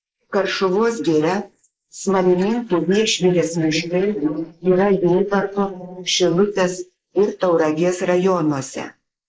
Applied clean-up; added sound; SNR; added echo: neural mask model Resemble Enhance denoiser.